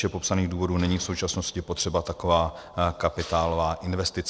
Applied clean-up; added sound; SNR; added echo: none; none; none; none.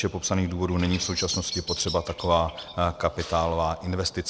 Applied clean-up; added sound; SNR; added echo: none; Bird vocalization, bird call, bird song; 13 dB; none.